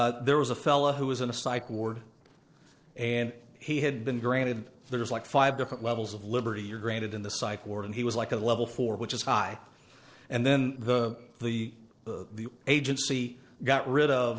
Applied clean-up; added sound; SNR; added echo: neural separator model SepFormer DNS4.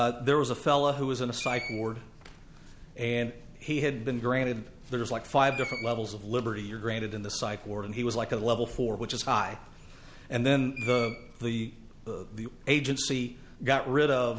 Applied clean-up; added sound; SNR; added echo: none; Screech; 16 dB; none.